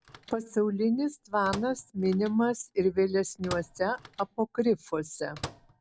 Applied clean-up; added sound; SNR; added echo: none; Microwave oven; 17 dB; none.